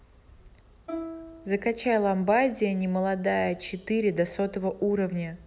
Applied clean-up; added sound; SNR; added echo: none; Plucked string instrument; 13 dB; none.